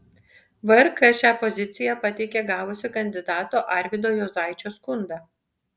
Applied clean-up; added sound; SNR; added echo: none; none; none; none.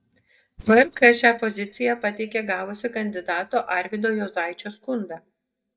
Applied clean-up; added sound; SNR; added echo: neural mask model DeepFilterNet 3.